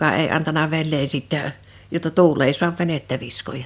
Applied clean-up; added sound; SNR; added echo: none; none; none; none.